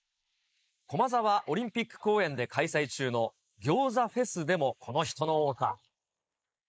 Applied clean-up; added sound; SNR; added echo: neural mask model Resemble Enhance denoiser.